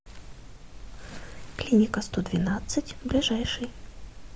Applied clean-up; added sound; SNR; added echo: none; none; none; none.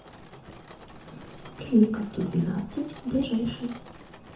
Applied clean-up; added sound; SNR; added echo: none; Mechanisms; 18 dB; reverberation time 0.6 s.